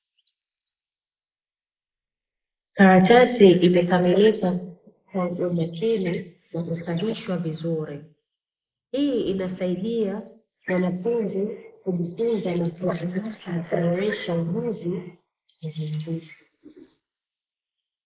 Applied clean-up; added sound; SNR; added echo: neural mask model Resemble Enhance denoiser.